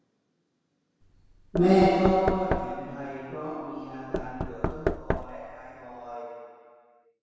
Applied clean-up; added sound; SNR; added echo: none; Knock / Wood; 4 dB; reverberation time 2.0 s.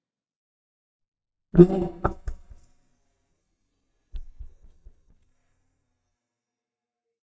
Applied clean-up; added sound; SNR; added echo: neural mask model DeepFilterNet 3.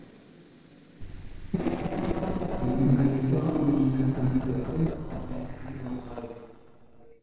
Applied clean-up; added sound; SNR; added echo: neural separator model SepFormer DNS4.